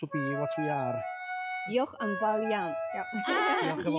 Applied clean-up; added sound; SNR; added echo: classical method log-MMSE.